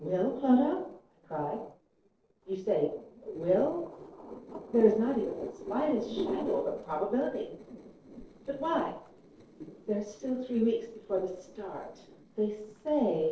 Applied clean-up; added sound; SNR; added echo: neural separator model SepFormer DNS4.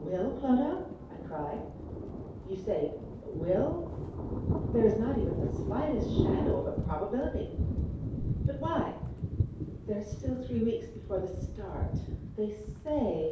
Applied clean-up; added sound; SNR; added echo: none; Thunder; 1 dB; reverberation time 2.4 s.